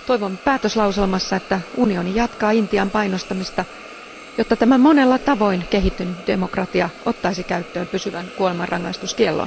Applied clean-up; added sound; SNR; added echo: none; Hiss; 17 dB; none.